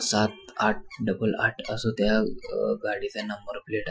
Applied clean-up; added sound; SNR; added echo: classical method Wiener filter.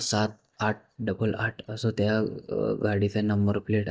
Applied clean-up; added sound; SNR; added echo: neural mask model DeepFilterNet 3.